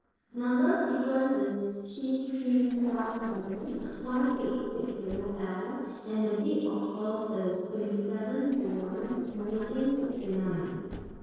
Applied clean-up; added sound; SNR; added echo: neural separator model SepFormer DNS4.